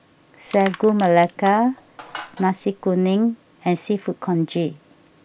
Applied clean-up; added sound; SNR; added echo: none; Crushing; 17 dB; none.